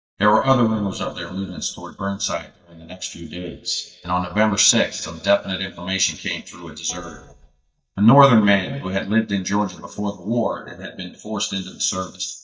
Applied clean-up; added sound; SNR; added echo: neural mask model DeepFilterNet 3.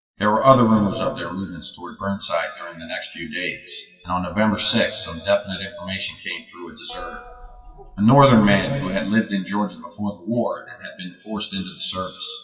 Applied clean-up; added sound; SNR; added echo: classical method WPE with log-MMSE.